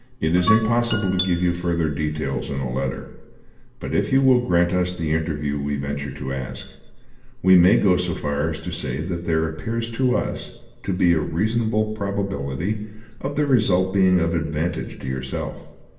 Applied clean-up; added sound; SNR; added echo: none; Guitar; 7 dB; reverberation time 0.7 s.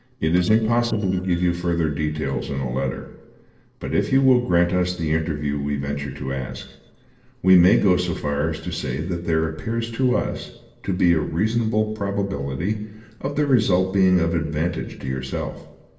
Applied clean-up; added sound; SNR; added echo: neural separator model SepFormer DNS4.